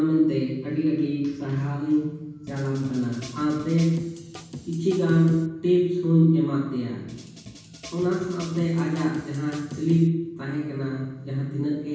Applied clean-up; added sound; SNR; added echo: none; Drum kit; 17 dB; reverberation time 1.2 s.